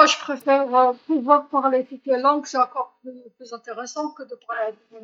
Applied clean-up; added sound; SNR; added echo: neural mask model DeepFilterNet 3.